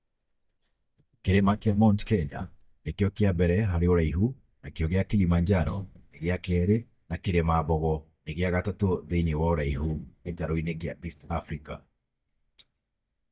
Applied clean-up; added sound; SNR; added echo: neural mask model DeepFilterNet 3.